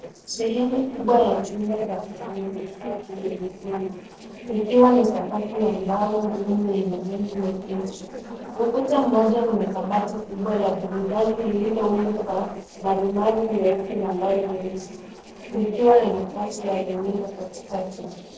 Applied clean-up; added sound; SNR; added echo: neural separator model SepFormer DNS4.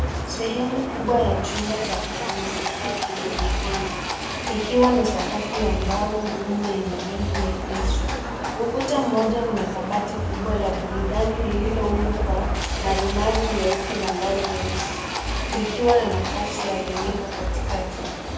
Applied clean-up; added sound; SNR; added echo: none; Livestock, farm animals, working animals; 5 dB; reverberation time 1.0 s.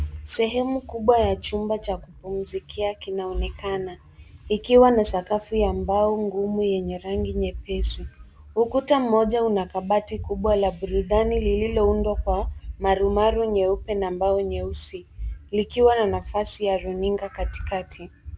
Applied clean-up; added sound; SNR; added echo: none; none; none; none.